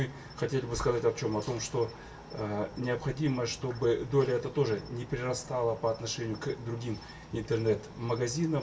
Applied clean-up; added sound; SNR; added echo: none; Cricket; 17 dB; reverberation time 0.1 s.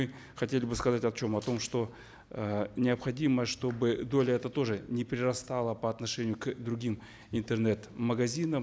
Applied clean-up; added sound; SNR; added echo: none; none; none; none.